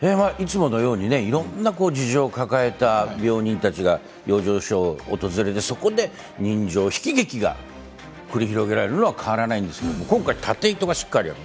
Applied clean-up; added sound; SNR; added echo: none; none; none; none.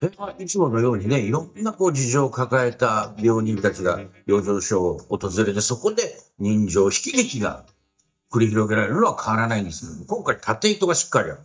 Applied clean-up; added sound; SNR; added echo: neural mask model DeepFilterNet 3.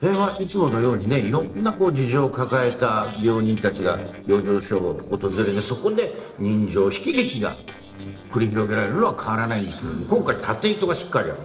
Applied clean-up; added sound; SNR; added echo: neural separator model SepFormer DNS4.